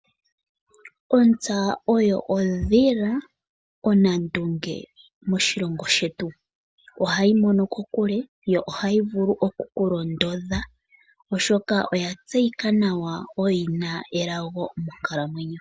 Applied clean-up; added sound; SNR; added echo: none; none; none; none.